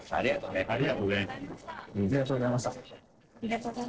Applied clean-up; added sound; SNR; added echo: neural separator model SepFormer DNS4.